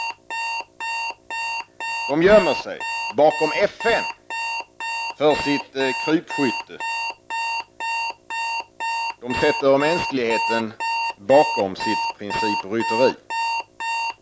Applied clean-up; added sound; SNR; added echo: none; Alarm; 4 dB; none.